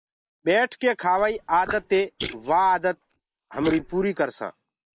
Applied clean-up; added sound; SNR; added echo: neural mask model Resemble Enhance denoiser.